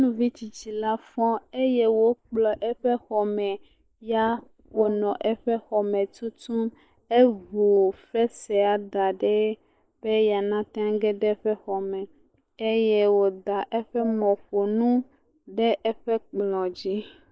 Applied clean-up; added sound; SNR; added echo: neural mask model Resemble Enhance denoiser.